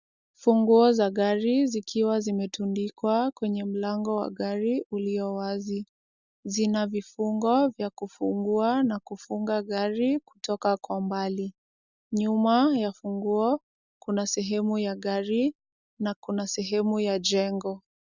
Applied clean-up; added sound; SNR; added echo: none; none; none; none.